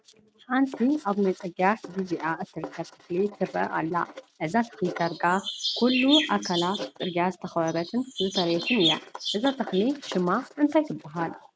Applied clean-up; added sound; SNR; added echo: neural mask model RNNoise.